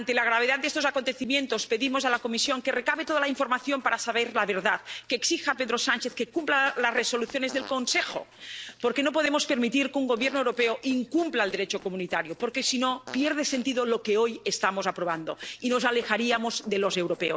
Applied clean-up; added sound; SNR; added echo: neural separator model SepFormer DNS4.